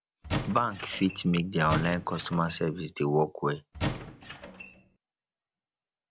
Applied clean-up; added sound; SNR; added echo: none; Squeak / Wood; 6 dB; none.